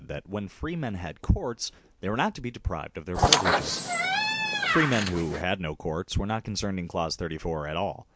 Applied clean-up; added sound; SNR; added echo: none; Squeak; -4 dB; none.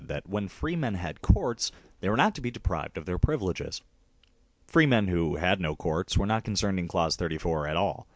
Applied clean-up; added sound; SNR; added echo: none; none; none; none.